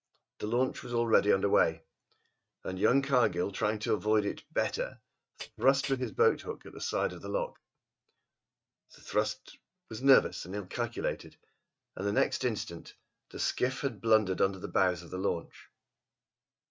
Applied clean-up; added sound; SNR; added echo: neural mask model RNNoise.